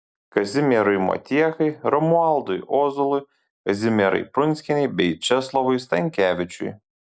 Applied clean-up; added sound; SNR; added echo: none; none; none; none.